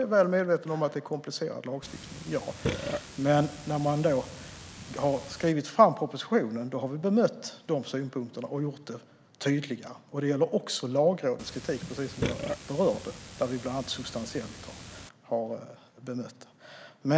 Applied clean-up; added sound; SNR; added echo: none; Burping, eructation; 10 dB; none.